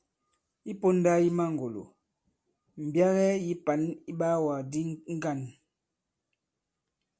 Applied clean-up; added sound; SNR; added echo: none; none; none; none.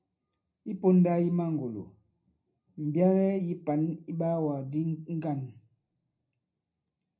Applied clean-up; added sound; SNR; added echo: none; none; none; reverberation time 0.4 s.